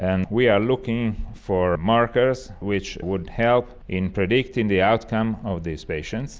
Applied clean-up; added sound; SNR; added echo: none; none; none; none.